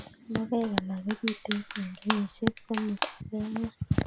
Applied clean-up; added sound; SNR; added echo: none; Crushing; 6 dB; none.